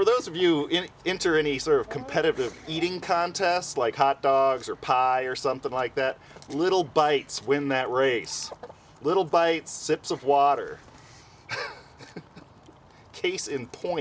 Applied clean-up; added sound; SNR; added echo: none; none; none; none.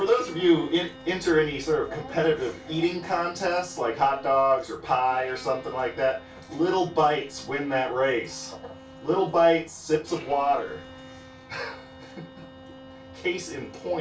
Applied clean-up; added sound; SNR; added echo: none; Bowed string instrument; 20 dB; reverberation time 0.2 s.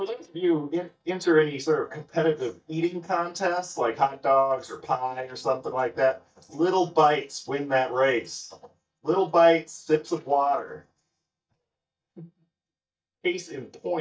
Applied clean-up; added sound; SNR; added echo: neural mask model DeepFilterNet 3.